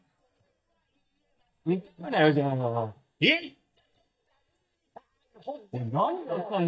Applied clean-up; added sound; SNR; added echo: neural mask model DeepFilterNet 3.